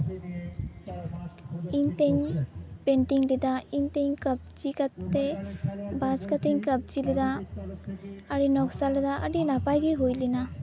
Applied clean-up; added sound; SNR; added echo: none; none; none; none.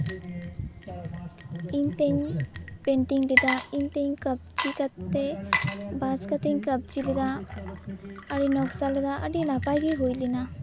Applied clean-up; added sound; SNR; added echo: none; Water / Liquid; 8 dB; none.